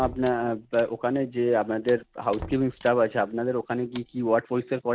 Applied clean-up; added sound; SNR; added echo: none; Mechanisms + Knock; 17 dB; none.